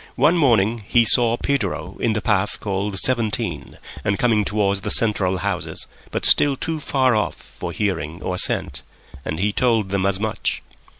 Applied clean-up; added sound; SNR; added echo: none; Bass drum; 18 dB; none.